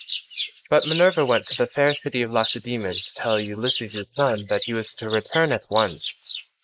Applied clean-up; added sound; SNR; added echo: neural mask model Resemble Enhance denoiser.